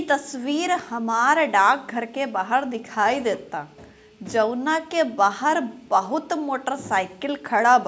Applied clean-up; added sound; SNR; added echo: none; none; none; none.